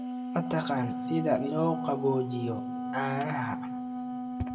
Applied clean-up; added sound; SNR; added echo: none; Wind instrument, woodwind instrument; 3 dB; reverberation time 1.9 s.